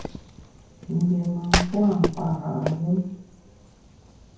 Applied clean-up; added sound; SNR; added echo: none; Wood; 5 dB; reverberation time 0.9 s.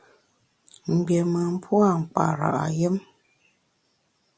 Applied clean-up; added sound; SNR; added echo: none; none; none; none.